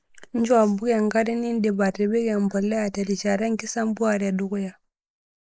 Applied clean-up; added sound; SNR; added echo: neural mask model Resemble Enhance denoiser.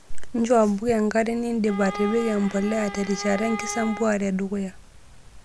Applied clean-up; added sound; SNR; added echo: none; Bowed string instrument; 12 dB; none.